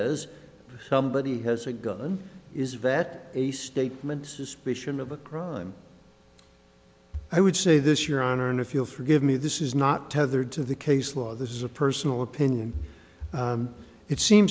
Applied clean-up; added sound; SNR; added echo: none; none; none; none.